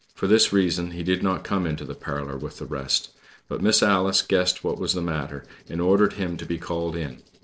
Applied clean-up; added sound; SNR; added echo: neural separator model SepFormer DNS4.